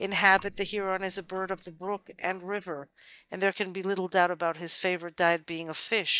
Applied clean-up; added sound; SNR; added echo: neural mask model DeepFilterNet 3.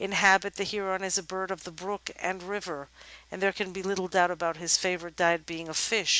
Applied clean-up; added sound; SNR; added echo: none; none; none; none.